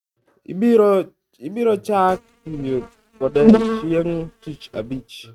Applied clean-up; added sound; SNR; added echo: neural mask model RNNoise.